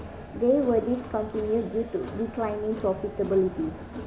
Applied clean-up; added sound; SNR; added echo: none; Crowd; 12 dB; none.